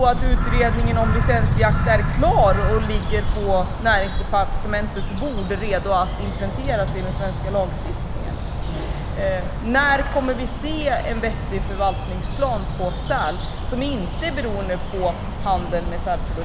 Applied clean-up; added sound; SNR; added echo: none; Bird vocalization, bird call, bird song; -1 dB; none.